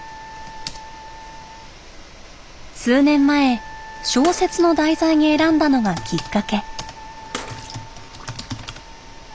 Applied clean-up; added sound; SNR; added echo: none; Bathtub (filling or washing) / Water / Splash, splatter + Wind instrument, woodwind instrument; 17 dB; none.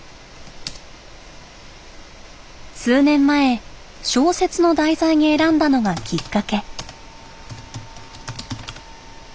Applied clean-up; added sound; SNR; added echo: none; none; none; none.